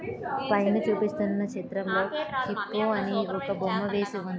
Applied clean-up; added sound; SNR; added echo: none; none; none; none.